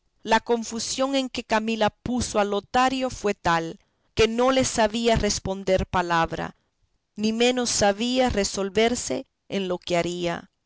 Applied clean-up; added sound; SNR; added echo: none; none; none; none.